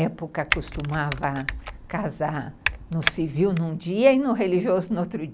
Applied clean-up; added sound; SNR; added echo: none; Typing; 7 dB; none.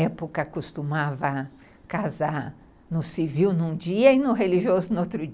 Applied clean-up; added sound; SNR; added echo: none; none; none; none.